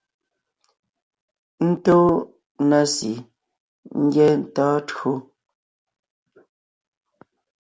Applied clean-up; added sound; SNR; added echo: none; none; none; none.